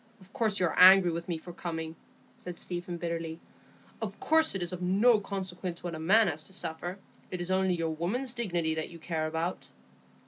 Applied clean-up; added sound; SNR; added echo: none; none; none; none.